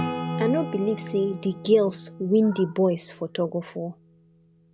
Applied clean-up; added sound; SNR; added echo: none; Acoustic guitar / Strum; 10 dB; none.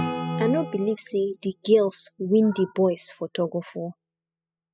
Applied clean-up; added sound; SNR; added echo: classical method spectral subtraction.